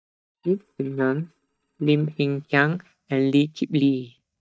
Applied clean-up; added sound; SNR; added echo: neural mask model DeepFilterNet 3.